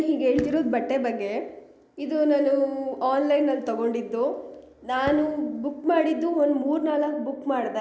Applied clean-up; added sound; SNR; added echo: none; none; none; none.